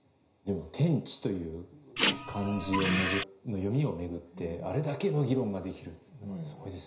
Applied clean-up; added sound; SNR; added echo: none; Printer; -2 dB; reverberation time 0.5 s.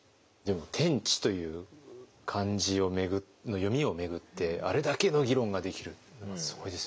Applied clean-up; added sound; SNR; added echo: none; none; none; none.